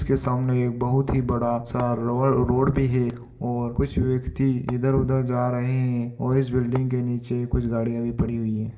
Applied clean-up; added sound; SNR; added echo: none; Tap / Hammer; 16 dB; reverberation time 0.8 s.